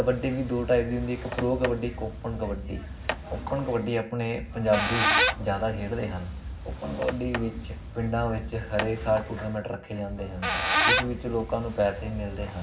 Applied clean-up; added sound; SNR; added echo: none; Squeak; 3 dB; reverberation time 0.4 s.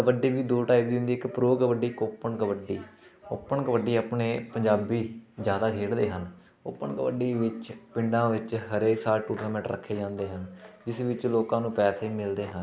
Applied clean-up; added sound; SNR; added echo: none; none; none; none.